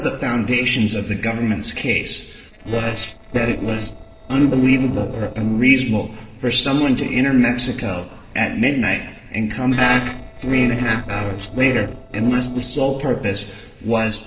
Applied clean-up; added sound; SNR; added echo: neural separator model SepFormer DNS4.